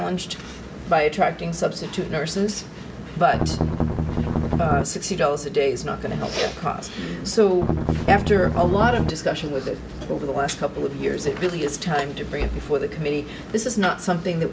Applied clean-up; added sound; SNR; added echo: none; Strum; -1 dB; none.